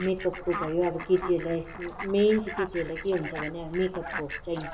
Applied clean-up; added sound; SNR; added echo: none; Fowl; 10 dB; reverberation time 0.6 s.